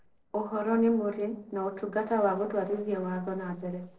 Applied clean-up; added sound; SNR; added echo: neural separator model SepFormer DNS4.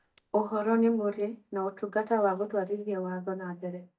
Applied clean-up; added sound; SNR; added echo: neural mask model DeepFilterNet 3.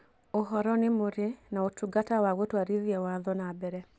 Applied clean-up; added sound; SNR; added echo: none; none; none; none.